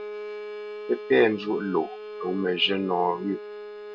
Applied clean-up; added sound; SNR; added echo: none; Bowed string instrument; 11 dB; none.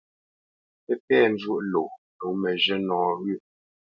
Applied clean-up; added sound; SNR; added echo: none; none; none; none.